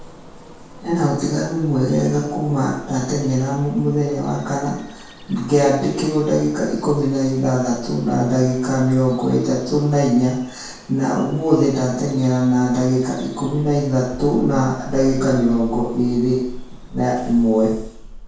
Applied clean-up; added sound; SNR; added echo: none; Bird vocalization, bird call, bird song; 17 dB; reverberation time 0.6 s.